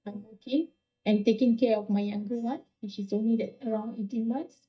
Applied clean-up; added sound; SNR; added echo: neural mask model DeepFilterNet 3.